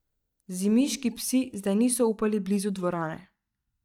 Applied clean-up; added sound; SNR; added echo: neural mask model DeepFilterNet 3.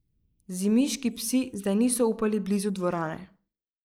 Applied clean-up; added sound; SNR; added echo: neural mask model Resemble Enhance denoiser.